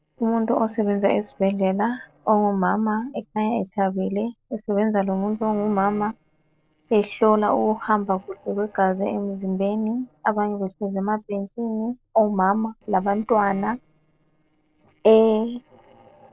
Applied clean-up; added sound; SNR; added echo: neural separator model SepFormer DNS4.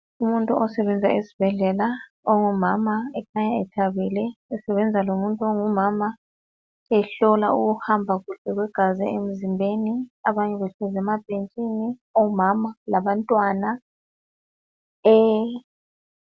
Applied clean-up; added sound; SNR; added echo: none; none; none; none.